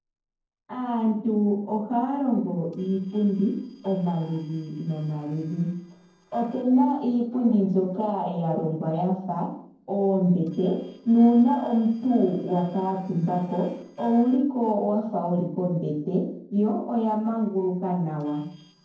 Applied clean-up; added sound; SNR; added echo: neural separator model SepFormer DNS4.